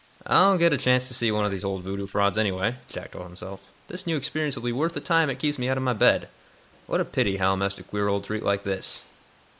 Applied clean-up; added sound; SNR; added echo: neural mask model Resemble Enhance denoiser.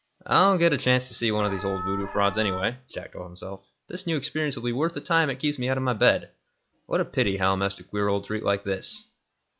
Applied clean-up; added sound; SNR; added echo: classical method log-MMSE.